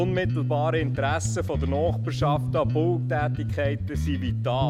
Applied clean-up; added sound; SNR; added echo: none; Bass guitar; -1 dB; none.